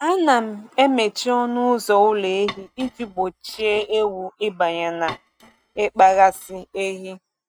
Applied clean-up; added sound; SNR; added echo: neural mask model RNNoise.